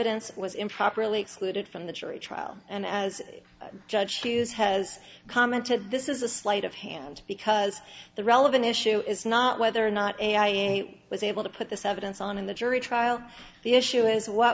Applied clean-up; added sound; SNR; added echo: none; none; none; none.